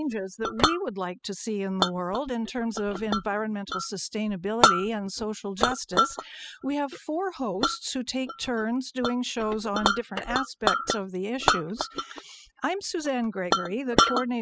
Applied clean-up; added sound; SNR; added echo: classical method spectral subtraction.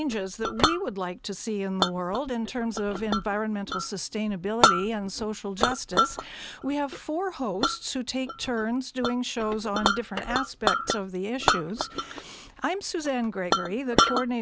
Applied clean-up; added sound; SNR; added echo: none; Chink, clink; 0 dB; none.